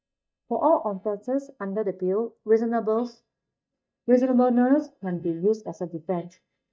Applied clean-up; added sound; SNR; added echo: neural mask model DeepFilterNet 3.